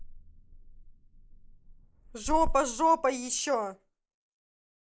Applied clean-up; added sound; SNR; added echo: neural mask model Resemble Enhance denoiser.